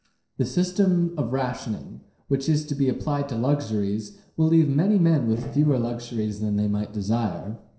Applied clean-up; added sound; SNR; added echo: neural separator model SepFormer DNS4.